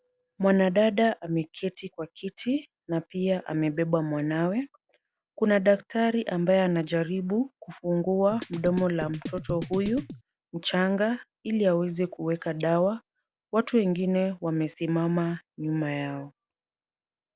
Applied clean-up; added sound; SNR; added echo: none; Drum kit; 10 dB; none.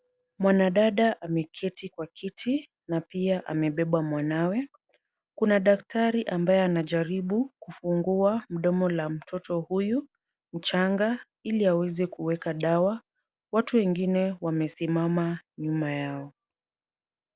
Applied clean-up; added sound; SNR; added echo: none; none; none; none.